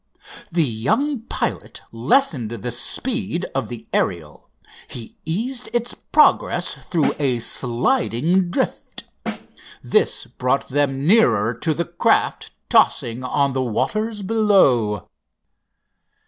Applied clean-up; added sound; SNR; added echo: none; Snare drum; 12 dB; none.